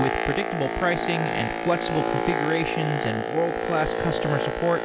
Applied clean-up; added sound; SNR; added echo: none; Boat, Water vehicle; 0 dB; none.